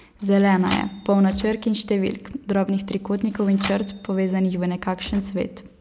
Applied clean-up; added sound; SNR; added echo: none; Gunshot, gunfire + Typewriter; 17 dB; none.